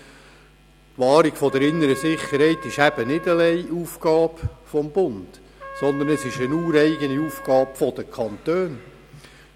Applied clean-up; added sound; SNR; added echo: none; Trumpet; 17 dB; none.